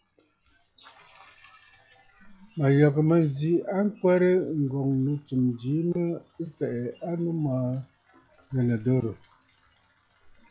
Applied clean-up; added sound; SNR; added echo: classical method log-MMSE.